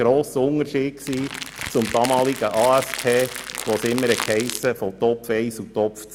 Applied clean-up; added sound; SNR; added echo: none; Crackle; 10 dB; none.